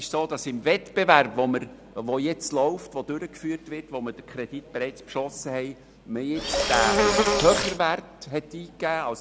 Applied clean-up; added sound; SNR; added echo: none; Insect; -3 dB; none.